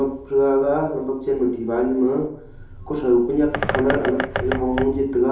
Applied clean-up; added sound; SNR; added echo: none; Bird; 9 dB; reverberation time 2.8 s.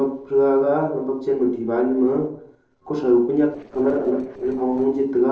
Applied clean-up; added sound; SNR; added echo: neural separator model SepFormer DNS4.